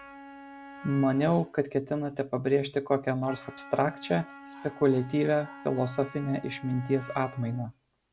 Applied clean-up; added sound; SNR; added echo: none; Wind instrument, woodwind instrument; 18 dB; none.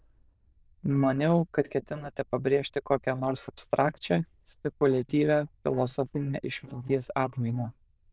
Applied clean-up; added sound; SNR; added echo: neural diffusion model UNIVERSE++.